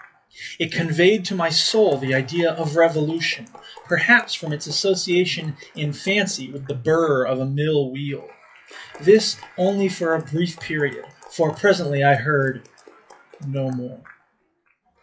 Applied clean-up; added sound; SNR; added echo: classical method WPE with log-MMSE.